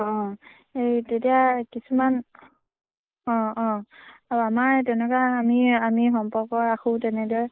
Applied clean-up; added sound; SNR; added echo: neural mask model Resemble Enhance denoiser.